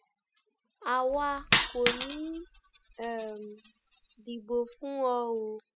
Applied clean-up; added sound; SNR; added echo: classical method spectral subtraction.